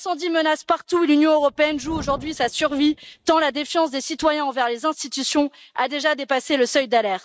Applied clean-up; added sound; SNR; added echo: neural mask model RNNoise.